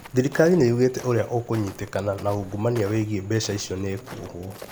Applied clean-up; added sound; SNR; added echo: none; Walk, footsteps; 19 dB; none.